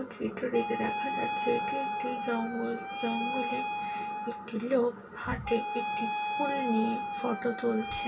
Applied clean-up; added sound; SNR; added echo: none; Wind instrument, woodwind instrument; 2 dB; reverberation time 0.2 s.